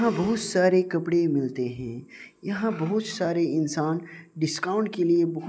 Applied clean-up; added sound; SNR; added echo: none; none; none; none.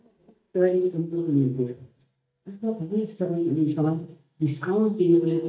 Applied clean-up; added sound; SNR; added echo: neural mask model DeepFilterNet 3.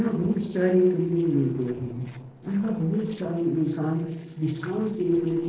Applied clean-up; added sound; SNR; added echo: neural separator model SepFormer DNS4.